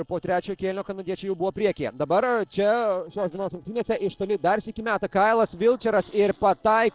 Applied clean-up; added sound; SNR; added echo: neural separator model SepFormer DNS4.